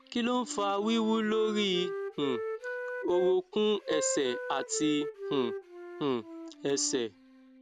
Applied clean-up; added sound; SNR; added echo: none; Wind instrument, woodwind instrument; 7 dB; none.